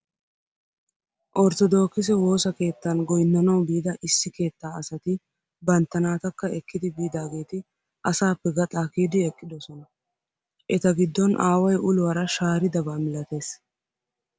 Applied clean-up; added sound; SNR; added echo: none; none; none; none.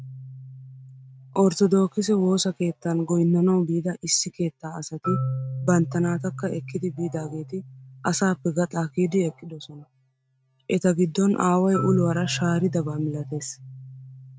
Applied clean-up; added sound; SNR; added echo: neural mask model RNNoise.